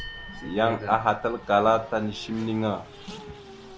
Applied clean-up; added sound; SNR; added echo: none; Bell + Race car, auto racing; 15 dB; none.